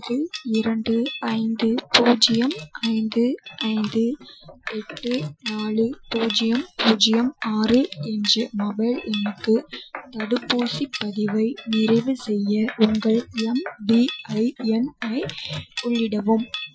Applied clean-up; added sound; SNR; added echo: classical method Wiener filter.